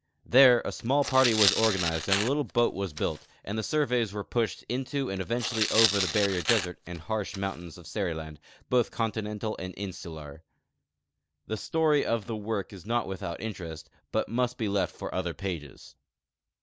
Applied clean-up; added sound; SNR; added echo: none; Tearing; 3 dB; none.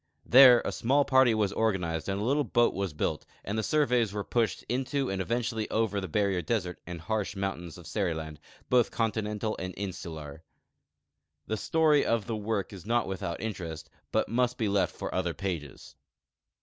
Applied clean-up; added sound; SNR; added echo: none; none; none; none.